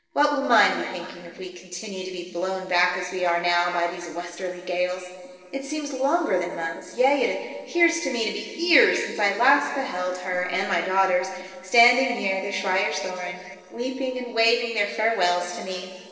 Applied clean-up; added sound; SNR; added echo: neural separator model SepFormer DNS4.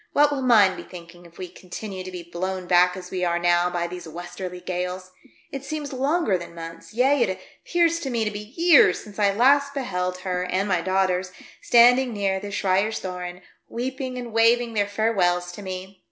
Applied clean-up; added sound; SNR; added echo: none; none; none; none.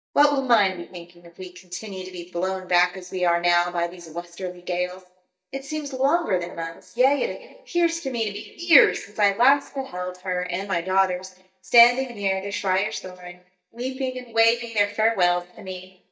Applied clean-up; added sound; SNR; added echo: neural mask model DeepFilterNet 3.